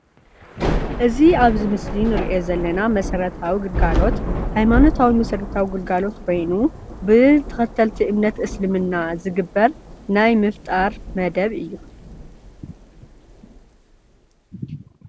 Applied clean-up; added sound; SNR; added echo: none; Thunder / Rain; 7 dB; none.